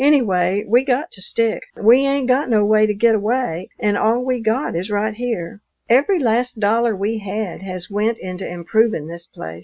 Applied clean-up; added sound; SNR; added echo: none; none; none; none.